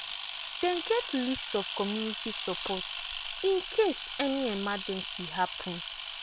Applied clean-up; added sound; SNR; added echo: none; Camera; 4 dB; none.